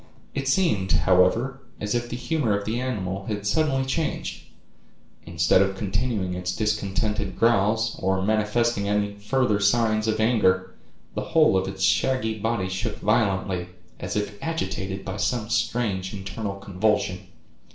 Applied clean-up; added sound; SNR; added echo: none; none; none; reverberation time 0.5 s.